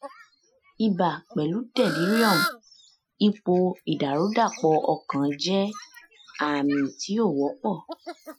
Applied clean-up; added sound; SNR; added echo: classical method Wiener filter.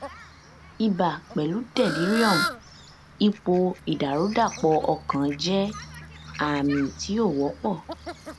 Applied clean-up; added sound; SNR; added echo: none; Fowl; 10 dB; none.